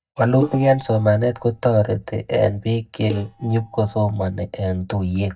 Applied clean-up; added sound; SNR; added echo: neural mask model DeepFilterNet 3.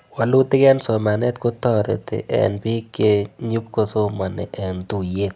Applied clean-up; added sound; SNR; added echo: none; none; none; none.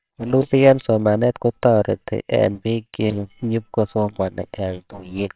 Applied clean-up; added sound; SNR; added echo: neural separator model SepFormer WHAMR!.